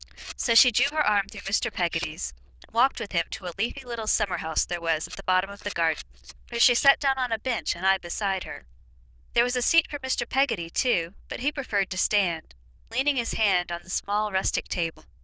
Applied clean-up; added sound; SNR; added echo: neural diffusion model UNIVERSE++.